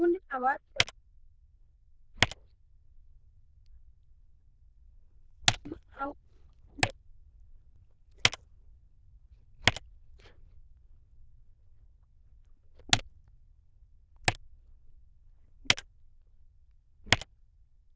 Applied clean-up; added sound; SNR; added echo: neural diffusion model UNIVERSE++.